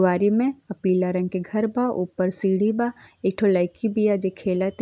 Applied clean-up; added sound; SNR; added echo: none; none; none; none.